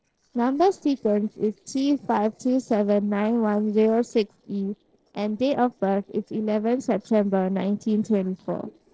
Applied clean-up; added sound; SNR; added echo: neural separator model SepFormer DNS4.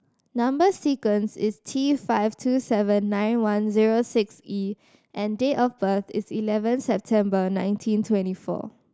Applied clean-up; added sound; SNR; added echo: none; none; none; none.